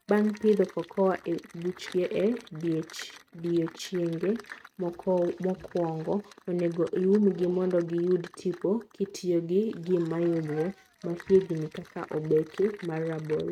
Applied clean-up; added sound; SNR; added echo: neural mask model RNNoise.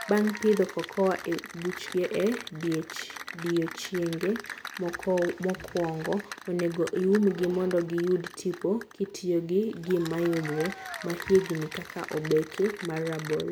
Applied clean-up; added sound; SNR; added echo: none; Applause / Cheering; 13 dB; none.